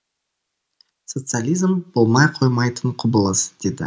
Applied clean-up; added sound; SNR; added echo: none; none; none; none.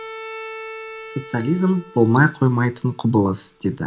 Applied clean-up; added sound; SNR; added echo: none; Bowed string instrument; 17 dB; none.